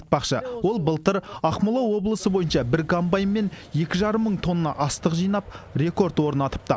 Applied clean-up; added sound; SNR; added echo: none; none; none; none.